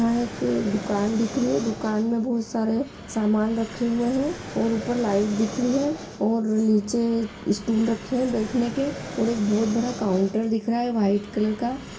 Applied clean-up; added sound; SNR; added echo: none; Fixed-wing aircraft, airplane; 13 dB; reverberation time 0.2 s.